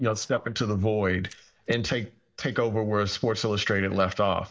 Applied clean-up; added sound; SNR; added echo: neural mask model DeepFilterNet 3.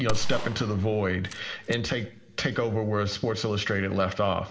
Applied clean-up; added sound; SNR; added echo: none; Gunshot, gunfire; 4 dB; reverberation time 1.6 s.